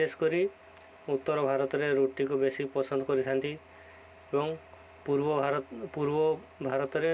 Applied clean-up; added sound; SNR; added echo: none; none; none; none.